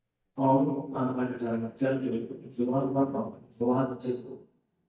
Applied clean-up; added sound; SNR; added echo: neural mask model DeepFilterNet 3.